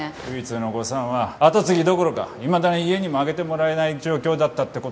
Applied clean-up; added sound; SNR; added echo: none; none; none; none.